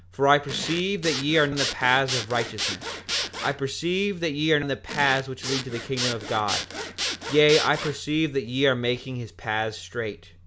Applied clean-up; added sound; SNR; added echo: none; Zipper (clothing) / Sawing; 6 dB; none.